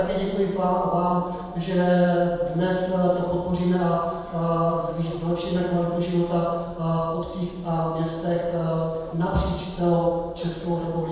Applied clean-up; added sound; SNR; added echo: none; Wild animals; 20 dB; reverberation time 1.2 s.